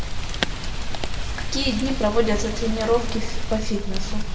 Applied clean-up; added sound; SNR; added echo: none; Rain; -2 dB; reverberation time 1.7 s.